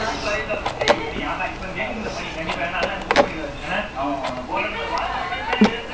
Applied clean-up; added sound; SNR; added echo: none; Fire; 16 dB; none.